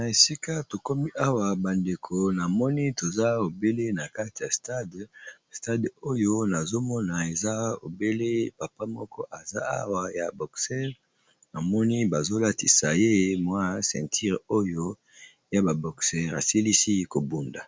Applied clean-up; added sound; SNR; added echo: none; none; none; none.